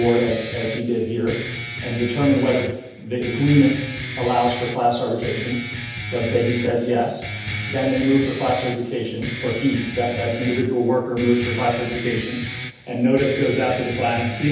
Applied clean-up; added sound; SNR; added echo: none; Guitar; 9 dB; reverberation time 0.9 s.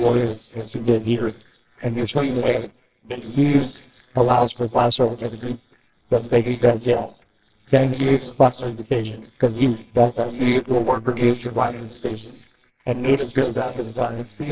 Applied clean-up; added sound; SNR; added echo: neural separator model SepFormer WHAMR!.